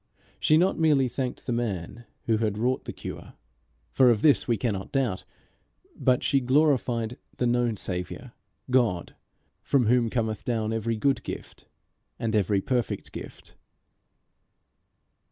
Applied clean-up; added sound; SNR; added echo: none; none; none; none.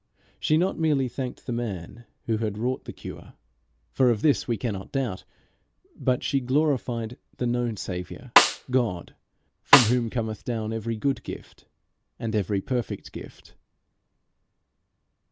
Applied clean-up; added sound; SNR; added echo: none; Snare drum; -5 dB; none.